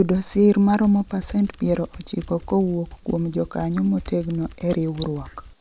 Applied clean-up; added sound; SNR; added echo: none; Typing; 19 dB; none.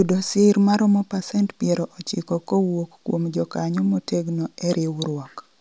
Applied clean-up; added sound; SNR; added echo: none; none; none; none.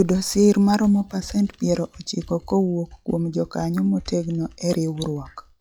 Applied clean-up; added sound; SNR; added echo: classical method log-MMSE.